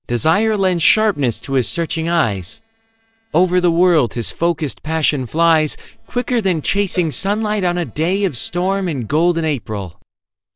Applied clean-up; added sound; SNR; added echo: neural separator model SepFormer DNS4.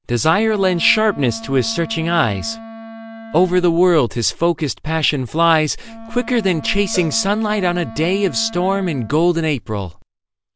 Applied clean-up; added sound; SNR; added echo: none; Cowbell + Wind instrument, woodwind instrument; 17 dB; none.